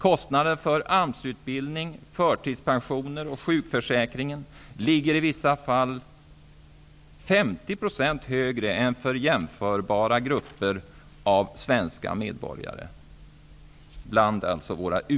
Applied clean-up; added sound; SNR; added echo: none; none; none; none.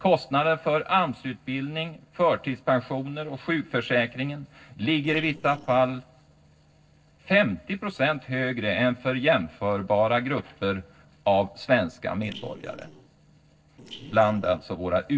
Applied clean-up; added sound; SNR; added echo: neural separator model SepFormer DNS4.